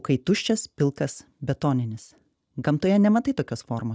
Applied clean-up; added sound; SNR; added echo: none; none; none; none.